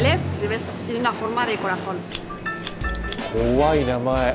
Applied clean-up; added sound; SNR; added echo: none; Drum + Scissors; 7 dB; none.